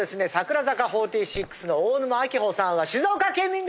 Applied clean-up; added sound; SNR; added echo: neural mask model Resemble Enhance denoiser.